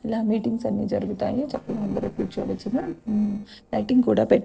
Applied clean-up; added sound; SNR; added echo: neural separator model SepFormer DNS4.